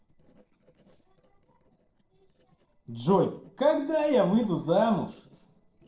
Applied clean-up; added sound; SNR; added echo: neural separator model SepFormer DNS4.